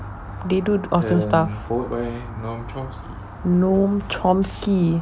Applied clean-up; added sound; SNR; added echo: none; none; none; none.